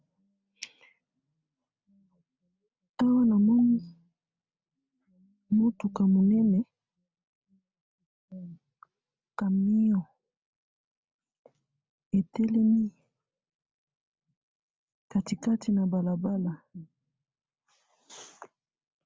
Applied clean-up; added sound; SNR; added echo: none; none; none; none.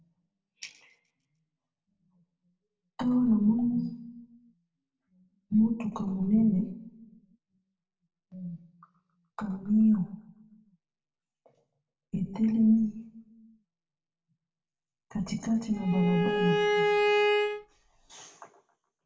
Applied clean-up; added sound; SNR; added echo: none; Bowed string instrument; -3 dB; reverberation time 0.6 s.